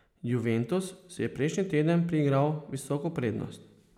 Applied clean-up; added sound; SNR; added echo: none; none; none; none.